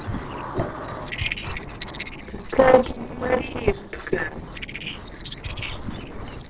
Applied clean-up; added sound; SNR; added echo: neural separator model SepFormer DNS4.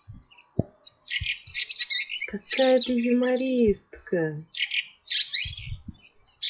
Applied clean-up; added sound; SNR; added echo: classical method WPE with log-MMSE.